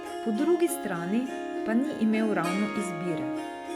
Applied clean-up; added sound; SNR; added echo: none; Harp; 5 dB; none.